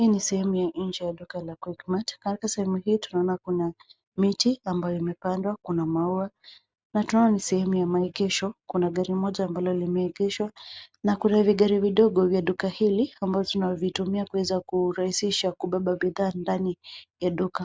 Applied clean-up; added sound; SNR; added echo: none; none; none; none.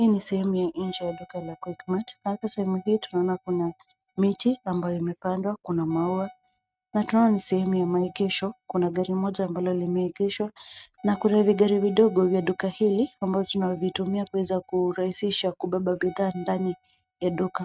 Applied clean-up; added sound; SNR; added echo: neural mask model RNNoise.